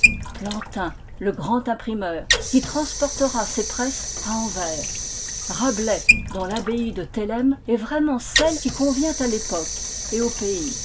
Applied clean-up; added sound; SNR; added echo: none; Sink (filling or washing) / Water; 2 dB; none.